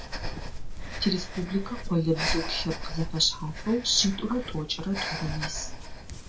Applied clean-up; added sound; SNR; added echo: none; Breathing; 4 dB; reverberation time 0.2 s.